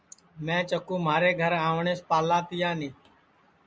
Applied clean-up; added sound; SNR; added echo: none; none; none; none.